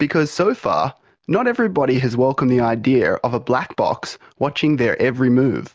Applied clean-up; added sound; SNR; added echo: none; none; none; none.